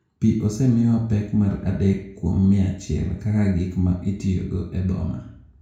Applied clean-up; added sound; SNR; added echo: none; none; none; reverberation time 0.6 s.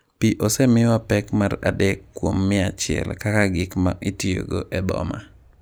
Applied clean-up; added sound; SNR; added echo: none; none; none; none.